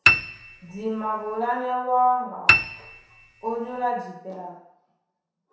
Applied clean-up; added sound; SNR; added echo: none; Piano; -3 dB; reverberation time 0.7 s.